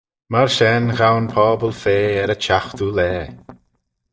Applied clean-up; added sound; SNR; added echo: neural mask model DeepFilterNet 3.